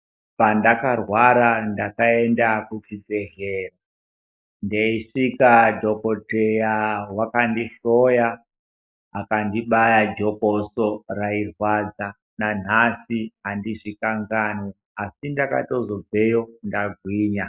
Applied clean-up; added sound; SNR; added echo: neural mask model Resemble Enhance denoiser.